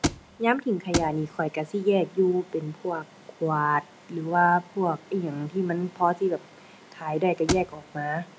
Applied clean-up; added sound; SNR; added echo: none; Thump, thud; 4 dB; none.